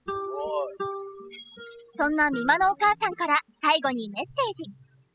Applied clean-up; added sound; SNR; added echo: classical method spectral subtraction.